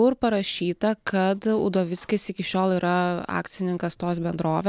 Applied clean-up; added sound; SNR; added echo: none; none; none; none.